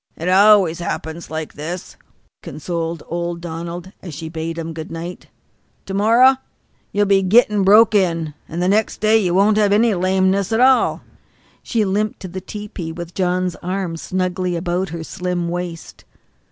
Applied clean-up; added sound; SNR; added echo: none; none; none; none.